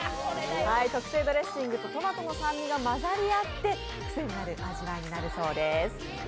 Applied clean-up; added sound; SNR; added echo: none; Tools; 18 dB; none.